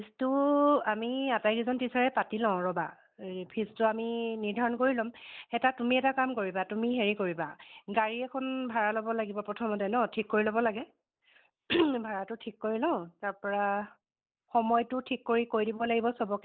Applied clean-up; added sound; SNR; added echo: neural mask model Resemble Enhance denoiser.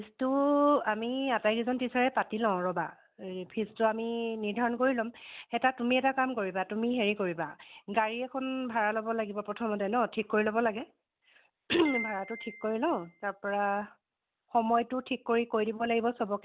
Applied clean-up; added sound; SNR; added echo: none; Piano; 12 dB; none.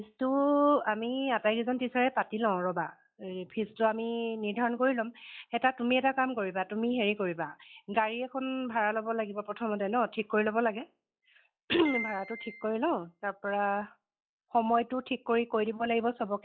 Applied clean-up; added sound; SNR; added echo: classical method log-MMSE.